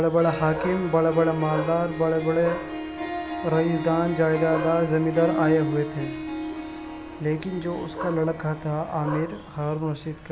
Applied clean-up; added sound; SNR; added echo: none; Harp; 8 dB; none.